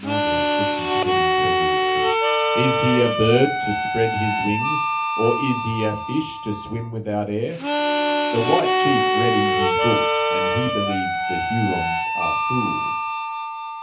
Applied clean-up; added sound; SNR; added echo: none; Harmonica; -3 dB; reverberation time 0.3 s.